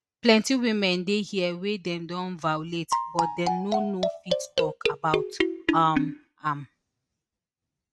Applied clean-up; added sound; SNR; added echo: neural mask model RNNoise.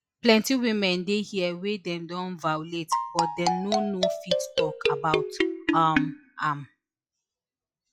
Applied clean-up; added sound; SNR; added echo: classical method log-MMSE.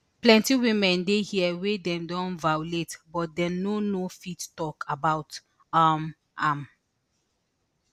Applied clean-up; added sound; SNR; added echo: none; none; none; none.